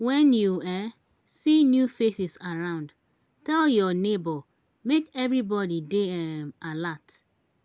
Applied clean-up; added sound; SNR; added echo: none; none; none; none.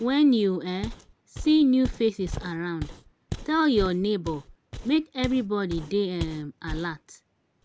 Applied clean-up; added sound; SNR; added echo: none; Walk, footsteps; 12 dB; none.